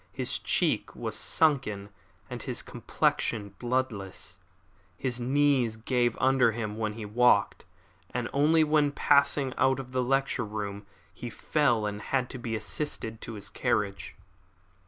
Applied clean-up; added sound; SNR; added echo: none; none; none; none.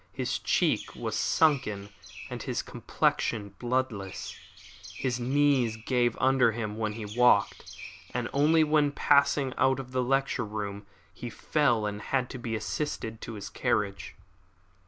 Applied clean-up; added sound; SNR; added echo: none; Chirp, tweet; 18 dB; none.